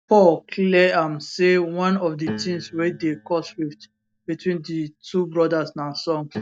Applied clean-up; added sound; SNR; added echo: neural mask model DeepFilterNet 3.